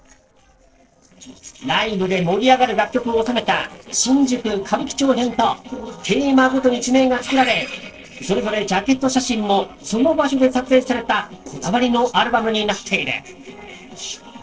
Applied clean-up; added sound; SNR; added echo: neural separator model SepFormer DNS4.